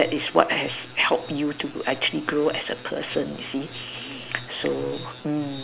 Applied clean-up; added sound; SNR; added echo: none; none; none; none.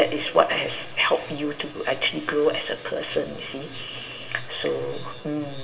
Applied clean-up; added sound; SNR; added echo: none; none; none; reverberation time 1.7 s.